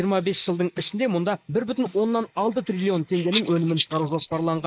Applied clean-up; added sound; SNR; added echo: neural mask model Resemble Enhance denoiser.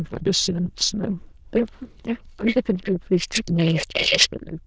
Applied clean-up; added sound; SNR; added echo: neural diffusion model UNIVERSE++.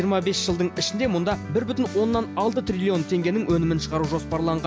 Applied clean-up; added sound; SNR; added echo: none; none; none; none.